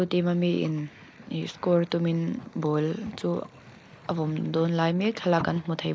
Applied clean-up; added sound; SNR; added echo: neural mask model Resemble Enhance denoiser.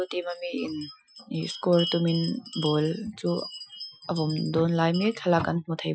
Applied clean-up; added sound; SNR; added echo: classical method Wiener filter.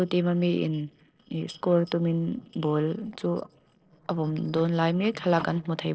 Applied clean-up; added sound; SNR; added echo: neural separator model SepFormer DNS4.